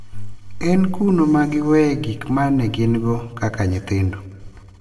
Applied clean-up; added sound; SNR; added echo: none; none; none; reverberation time 1.0 s.